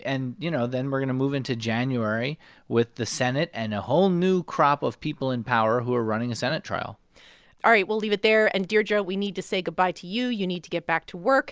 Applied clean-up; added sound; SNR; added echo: none; none; none; none.